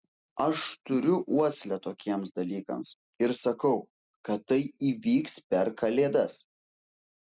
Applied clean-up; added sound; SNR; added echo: none; none; none; none.